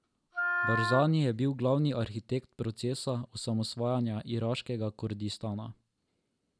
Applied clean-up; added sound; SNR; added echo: none; Wind instrument, woodwind instrument; 2 dB; none.